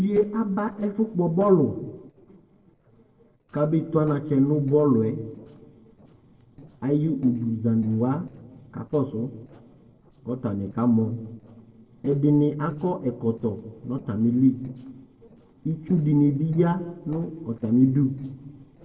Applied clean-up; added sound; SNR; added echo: neural separator model SepFormer DNS4.